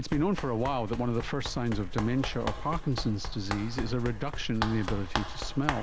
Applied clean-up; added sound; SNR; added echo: none; Run; 4 dB; none.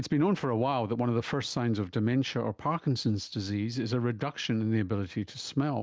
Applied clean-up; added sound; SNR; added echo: none; none; none; none.